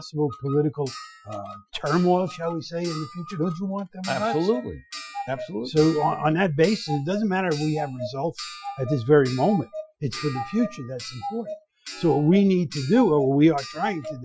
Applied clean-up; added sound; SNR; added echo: classical method Wiener filter.